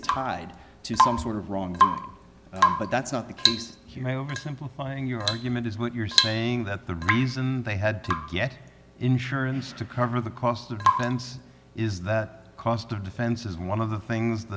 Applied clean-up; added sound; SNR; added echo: none; Drip / Water tap, faucet / Rain; 1 dB; none.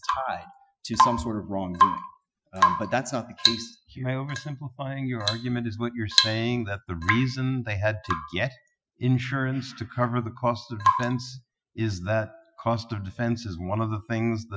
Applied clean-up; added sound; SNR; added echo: classical method Wiener filter.